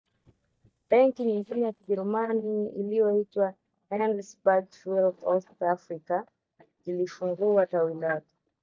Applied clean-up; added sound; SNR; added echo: neural mask model DeepFilterNet 3.